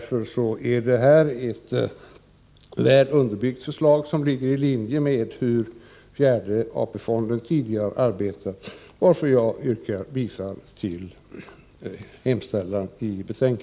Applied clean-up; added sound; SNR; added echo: none; none; none; none.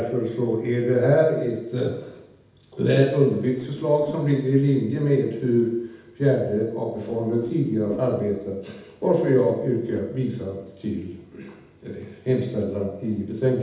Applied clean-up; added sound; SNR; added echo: none; Whoosh, swoosh, swish; 19 dB; reverberation time 0.8 s.